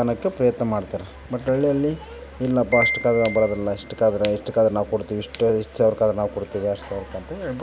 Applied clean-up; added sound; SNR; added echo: none; Piano; 7 dB; none.